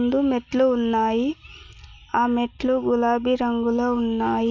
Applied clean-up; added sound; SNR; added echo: none; none; none; none.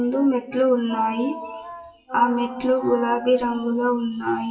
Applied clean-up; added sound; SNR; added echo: classical method WPE with log-MMSE.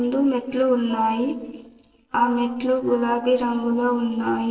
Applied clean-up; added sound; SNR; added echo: neural separator model SepFormer DNS4.